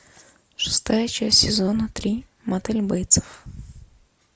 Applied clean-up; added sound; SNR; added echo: none; none; none; none.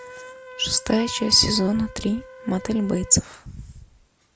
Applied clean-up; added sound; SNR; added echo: none; Wind instrument, woodwind instrument; 16 dB; none.